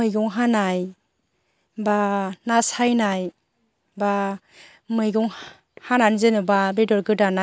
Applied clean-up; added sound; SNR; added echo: none; none; none; none.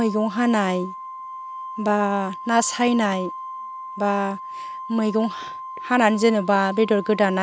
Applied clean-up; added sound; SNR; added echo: none; Organ; 12 dB; none.